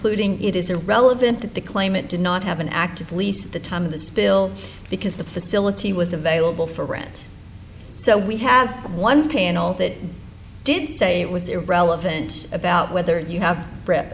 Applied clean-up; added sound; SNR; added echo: none; none; none; none.